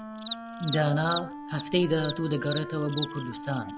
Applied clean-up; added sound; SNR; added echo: none; Wind instrument, woodwind instrument + Cricket; 8 dB; none.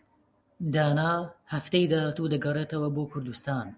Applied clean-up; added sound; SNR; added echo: none; none; none; none.